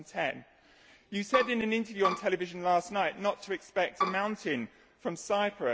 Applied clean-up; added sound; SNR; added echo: none; Bowed string instrument; 1 dB; none.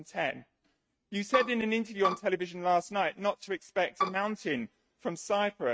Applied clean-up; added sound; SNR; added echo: neural mask model RNNoise.